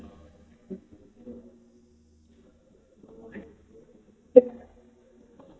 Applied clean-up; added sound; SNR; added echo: neural mask model DeepFilterNet 3.